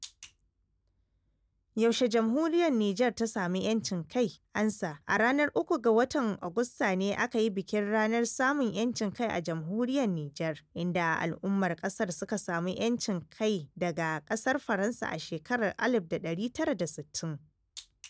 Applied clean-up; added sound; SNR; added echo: none; none; none; none.